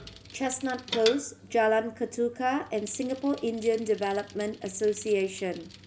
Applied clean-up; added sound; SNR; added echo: none; Bicycle; 15 dB; none.